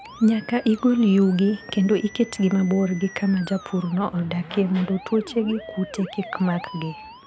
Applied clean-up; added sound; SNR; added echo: none; Musical instrument; 19 dB; none.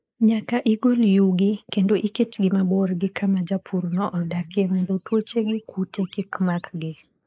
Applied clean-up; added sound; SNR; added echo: neural mask model Resemble Enhance denoiser.